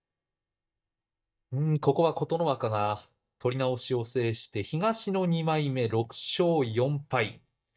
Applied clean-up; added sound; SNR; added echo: neural mask model DeepFilterNet 3.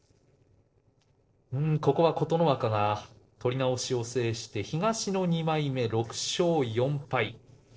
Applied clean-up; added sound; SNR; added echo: neural separator model SepFormer DNS4.